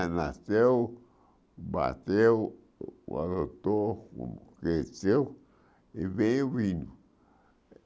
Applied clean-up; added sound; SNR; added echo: none; none; none; none.